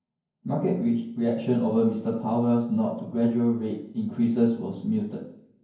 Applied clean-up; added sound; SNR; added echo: none; none; none; reverberation time 0.9 s.